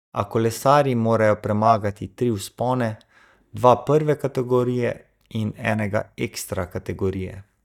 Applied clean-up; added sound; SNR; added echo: neural mask model DeepFilterNet 3.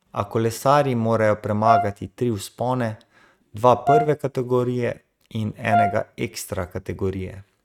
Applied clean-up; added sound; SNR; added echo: neural mask model RNNoise.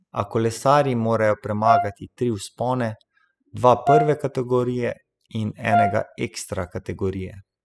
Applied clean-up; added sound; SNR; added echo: classical method spectral subtraction.